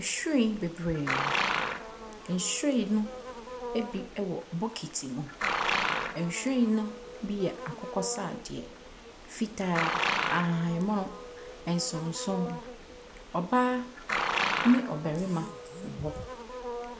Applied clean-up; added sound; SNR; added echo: none; Livestock, farm animals, working animals; 4 dB; none.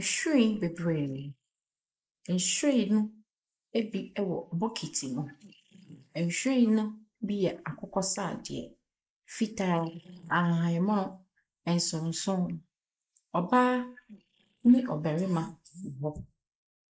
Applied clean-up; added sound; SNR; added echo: neural mask model Resemble Enhance denoiser.